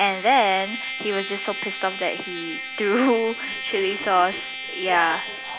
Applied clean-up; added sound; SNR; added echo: none; Trumpet; 9 dB; none.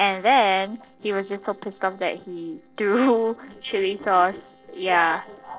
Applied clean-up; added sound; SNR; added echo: neural separator model SepFormer DNS4.